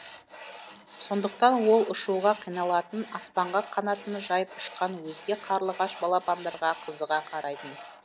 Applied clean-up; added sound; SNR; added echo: none; Tools; 18 dB; none.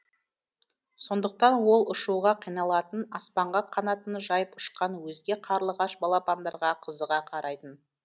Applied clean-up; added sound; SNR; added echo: none; none; none; none.